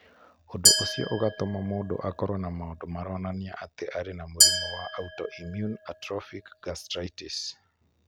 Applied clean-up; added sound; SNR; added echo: none; Glass; -4 dB; none.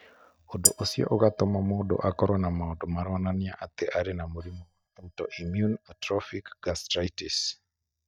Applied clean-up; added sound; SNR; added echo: neural mask model DeepFilterNet 3.